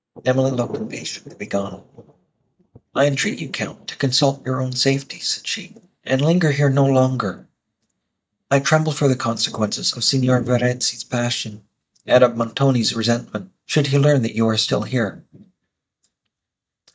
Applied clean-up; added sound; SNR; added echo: neural mask model DeepFilterNet 3.